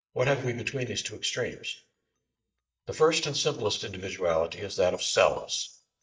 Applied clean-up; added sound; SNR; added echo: neural mask model DeepFilterNet 3.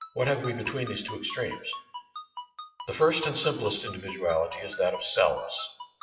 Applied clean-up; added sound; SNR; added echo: classical method WPE with log-MMSE.